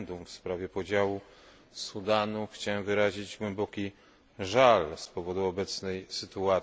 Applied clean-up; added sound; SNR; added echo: none; none; none; none.